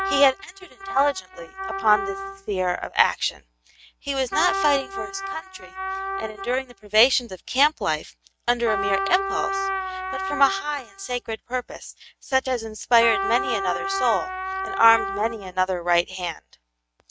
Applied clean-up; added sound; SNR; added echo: neural mask model RNNoise.